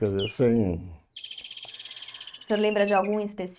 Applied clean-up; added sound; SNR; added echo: neural mask model RNNoise.